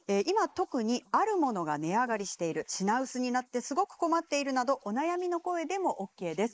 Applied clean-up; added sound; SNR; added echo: neural mask model Resemble Enhance denoiser.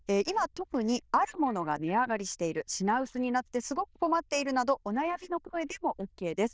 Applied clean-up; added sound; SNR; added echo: neural diffusion model UNIVERSE++.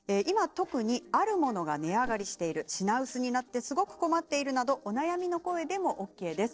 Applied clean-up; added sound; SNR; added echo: neural separator model SepFormer DNS4.